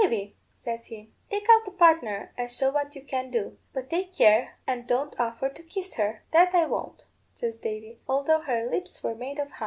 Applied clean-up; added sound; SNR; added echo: none; none; none; none.